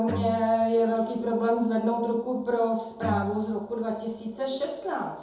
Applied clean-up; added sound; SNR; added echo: none; Bowed string instrument; 11 dB; reverberation time 2.6 s.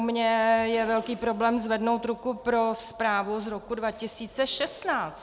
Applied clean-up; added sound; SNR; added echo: none; none; none; none.